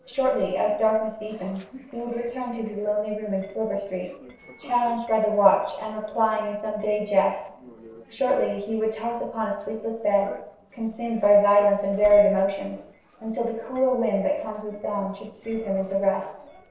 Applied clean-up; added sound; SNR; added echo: neural separator model SepFormer DNS4.